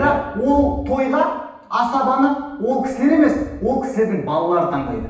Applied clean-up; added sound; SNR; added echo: none; Thunder; 17 dB; reverberation time 0.9 s.